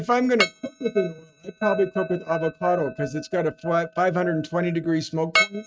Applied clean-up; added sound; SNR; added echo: neural mask model RNNoise.